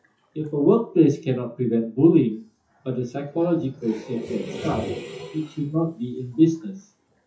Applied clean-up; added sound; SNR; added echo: classical method WPE with log-MMSE.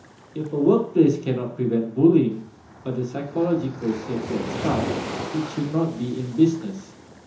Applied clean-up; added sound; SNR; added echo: none; Waves, surf; 12 dB; reverberation time 0.6 s.